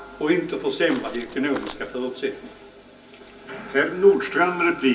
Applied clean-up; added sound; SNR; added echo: none; Walk, footsteps; 14 dB; reverberation time 0.3 s.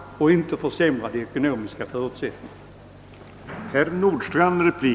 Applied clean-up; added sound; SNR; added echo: none; none; none; none.